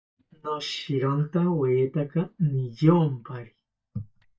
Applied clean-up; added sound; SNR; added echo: neural mask model DeepFilterNet 3.